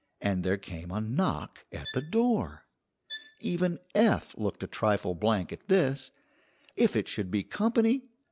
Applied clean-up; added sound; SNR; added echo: none; Bowed string instrument; 17 dB; none.